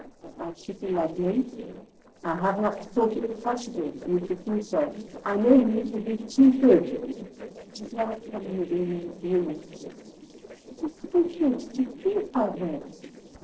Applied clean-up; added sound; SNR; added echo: neural separator model SepFormer DNS4.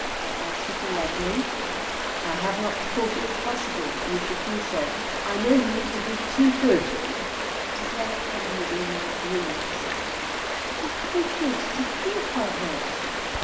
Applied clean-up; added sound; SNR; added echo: none; Stream; 0 dB; reverberation time 2.2 s.